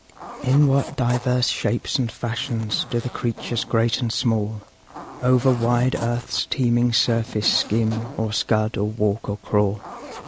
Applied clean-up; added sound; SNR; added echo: none; Zipper (clothing); 16 dB; none.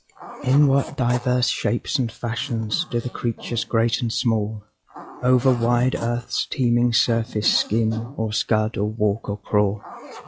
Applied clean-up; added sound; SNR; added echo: classical method log-MMSE.